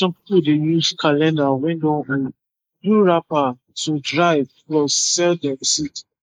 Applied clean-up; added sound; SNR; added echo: neural mask model Resemble Enhance denoiser.